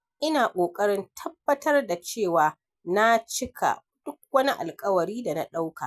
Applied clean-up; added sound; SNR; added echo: none; none; none; none.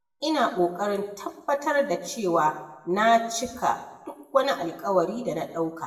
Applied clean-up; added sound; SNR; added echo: none; none; none; reverberation time 0.8 s.